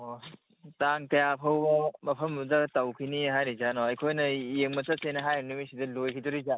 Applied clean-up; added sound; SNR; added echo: none; none; none; none.